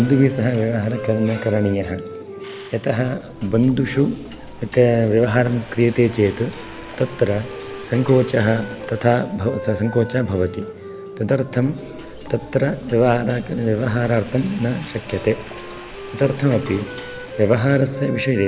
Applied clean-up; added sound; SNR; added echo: none; Frying (food) + Wind instrument, woodwind instrument; 15 dB; none.